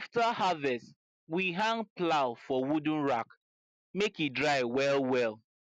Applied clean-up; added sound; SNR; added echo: none; none; none; none.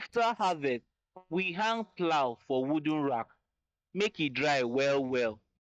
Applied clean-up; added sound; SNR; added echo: neural mask model DeepFilterNet 3.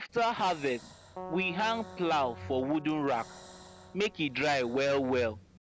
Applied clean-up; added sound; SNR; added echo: none; Keyboard (musical) + Breathing; 16 dB; none.